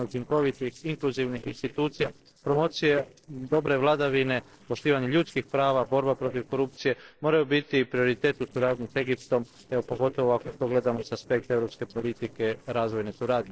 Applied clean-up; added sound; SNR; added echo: neural separator model SepFormer DNS4.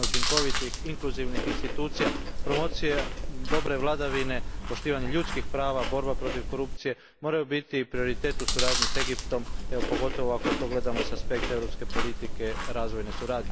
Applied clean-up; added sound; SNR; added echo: none; Chewing, mastication; -3 dB; none.